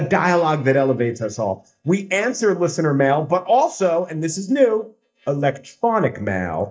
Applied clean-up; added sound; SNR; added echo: neural mask model DeepFilterNet 3.